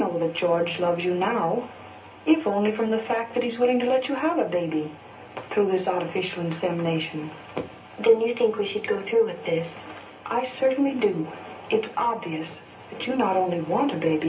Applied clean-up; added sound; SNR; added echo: none; none; none; reverberation time 0.3 s.